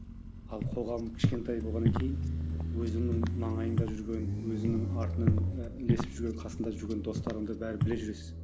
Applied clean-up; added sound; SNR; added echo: none; Motorcycle + Walk, footsteps; -4 dB; none.